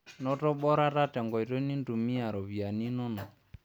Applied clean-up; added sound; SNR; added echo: none; none; none; none.